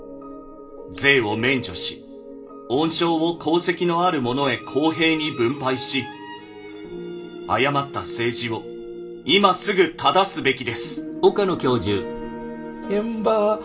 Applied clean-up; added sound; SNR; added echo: none; none; none; reverberation time 0.3 s.